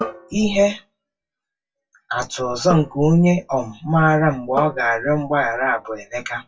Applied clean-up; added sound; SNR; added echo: classical method WPE with log-MMSE.